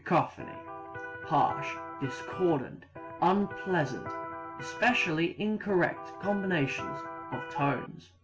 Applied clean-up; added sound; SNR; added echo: none; Electric guitar; 9 dB; none.